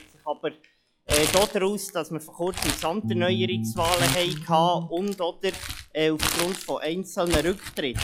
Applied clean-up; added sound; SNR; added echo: classical method log-MMSE.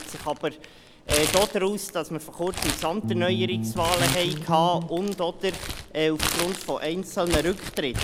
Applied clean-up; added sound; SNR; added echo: none; Crumpling, crinkling + Bass guitar; 4 dB; none.